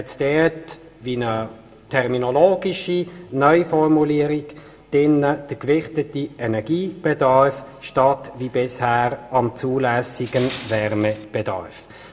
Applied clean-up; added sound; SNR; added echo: none; Tools; 15 dB; reverberation time 0.8 s.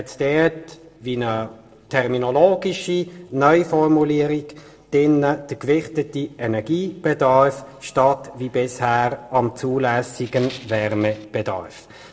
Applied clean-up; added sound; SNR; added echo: neural separator model SepFormer DNS4.